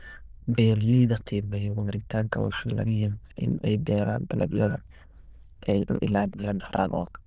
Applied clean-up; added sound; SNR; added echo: neural diffusion model UNIVERSE++.